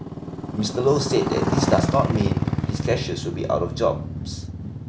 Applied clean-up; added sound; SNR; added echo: none; Motorcycle; 1 dB; none.